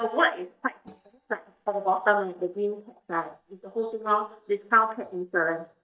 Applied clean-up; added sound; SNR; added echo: neural mask model DeepFilterNet 3.